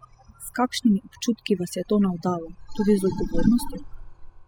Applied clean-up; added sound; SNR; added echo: classical method spectral subtraction.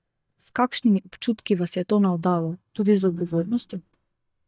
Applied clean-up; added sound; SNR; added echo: neural mask model DeepFilterNet 3.